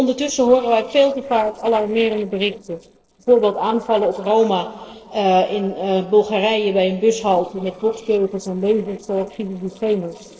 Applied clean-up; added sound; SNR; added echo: neural separator model SepFormer DNS4.